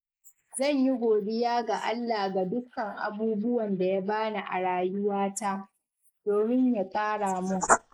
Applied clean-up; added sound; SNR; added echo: neural mask model Resemble Enhance denoiser.